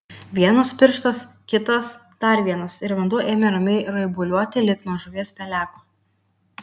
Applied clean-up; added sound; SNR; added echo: none; none; none; none.